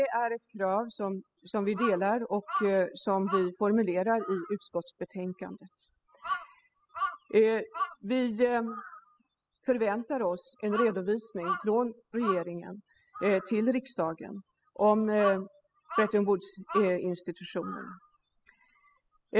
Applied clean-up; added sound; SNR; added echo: classical method spectral subtraction.